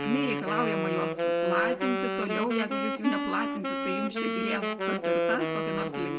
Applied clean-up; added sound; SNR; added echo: none; Wind instrument, woodwind instrument; -2 dB; reverberation time 1.1 s.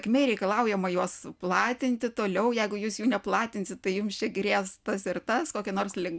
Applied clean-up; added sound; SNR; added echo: none; none; none; none.